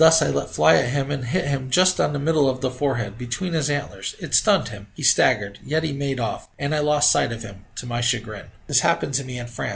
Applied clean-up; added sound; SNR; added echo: none; none; none; none.